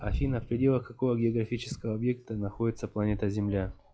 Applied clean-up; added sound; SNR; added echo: classical method log-MMSE.